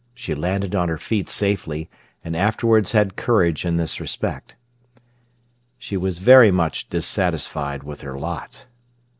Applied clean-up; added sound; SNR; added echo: none; none; none; none.